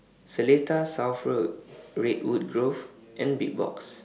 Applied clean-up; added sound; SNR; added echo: none; none; none; none.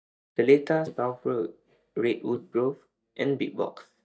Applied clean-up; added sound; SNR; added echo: neural mask model DeepFilterNet 3.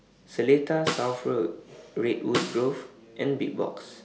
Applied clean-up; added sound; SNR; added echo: none; Snare drum; 9 dB; none.